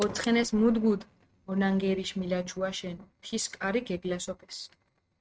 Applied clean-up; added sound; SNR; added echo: neural mask model RNNoise.